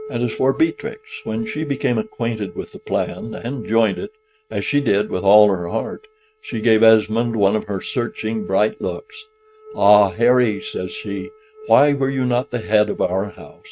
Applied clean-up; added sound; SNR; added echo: neural mask model RNNoise.